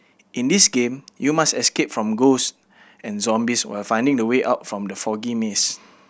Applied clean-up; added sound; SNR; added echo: none; none; none; none.